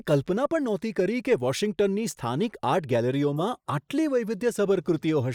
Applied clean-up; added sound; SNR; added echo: neural mask model Resemble Enhance denoiser.